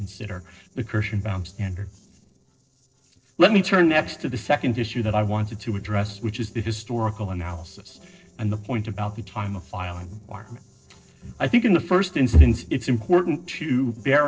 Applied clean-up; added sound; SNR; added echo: neural separator model SepFormer DNS4.